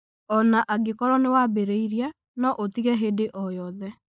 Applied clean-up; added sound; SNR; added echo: neural mask model Resemble Enhance denoiser.